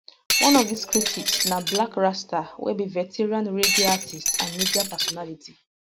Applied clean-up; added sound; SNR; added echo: none; Shatter; -1 dB; none.